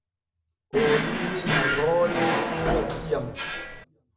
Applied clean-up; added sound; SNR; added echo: none; Drawer open or close; -1 dB; reverberation time 0.6 s.